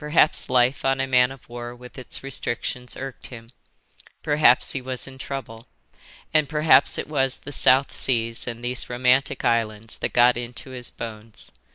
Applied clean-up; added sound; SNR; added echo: neural mask model Resemble Enhance denoiser.